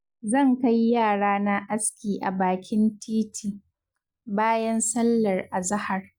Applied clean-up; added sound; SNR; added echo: none; none; none; none.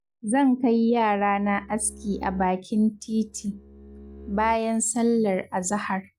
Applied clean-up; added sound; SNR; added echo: none; Bowed string instrument; 20 dB; none.